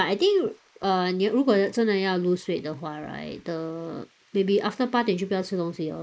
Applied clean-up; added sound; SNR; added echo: neural mask model Resemble Enhance denoiser.